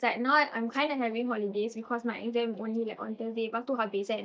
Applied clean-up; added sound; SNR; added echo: neural mask model DeepFilterNet 3.